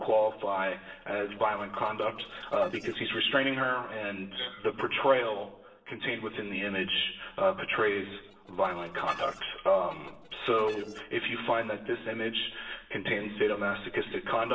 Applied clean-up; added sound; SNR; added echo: neural separator model SepFormer DNS4.